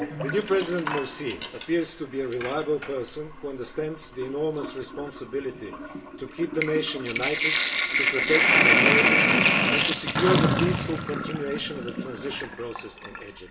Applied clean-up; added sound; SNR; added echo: none; Sink (filling or washing); -4 dB; reverberation time 0.2 s.